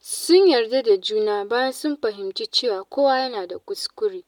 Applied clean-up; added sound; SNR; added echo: none; none; none; none.